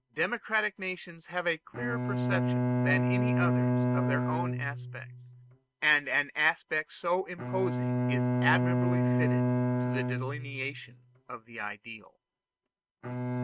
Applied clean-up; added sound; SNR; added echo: neural mask model RNNoise.